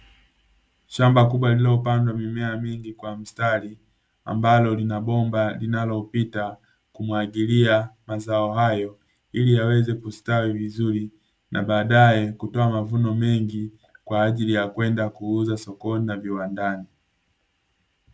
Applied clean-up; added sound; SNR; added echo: none; none; none; none.